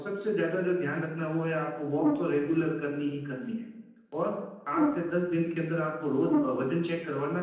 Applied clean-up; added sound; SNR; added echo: neural separator model SepFormer DNS4.